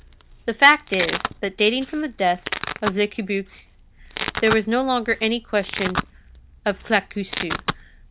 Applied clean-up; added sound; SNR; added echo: none; Domestic sounds, home sounds; 8 dB; none.